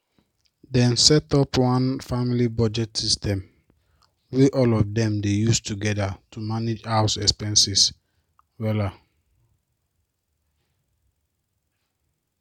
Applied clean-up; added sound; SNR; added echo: none; none; none; none.